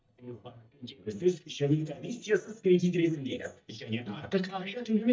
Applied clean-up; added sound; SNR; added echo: neural mask model DeepFilterNet 3.